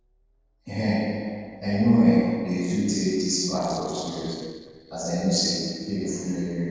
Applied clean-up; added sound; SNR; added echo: neural separator model SepFormer DNS4.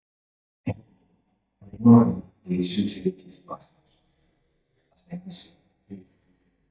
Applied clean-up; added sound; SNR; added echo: neural mask model DeepFilterNet 3.